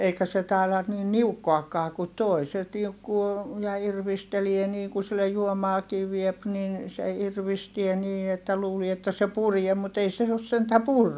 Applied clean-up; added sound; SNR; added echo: none; none; none; none.